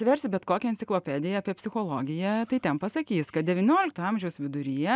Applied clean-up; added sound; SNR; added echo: none; none; none; none.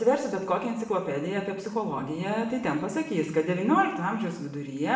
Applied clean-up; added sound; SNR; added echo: none; none; none; reverberation time 0.8 s.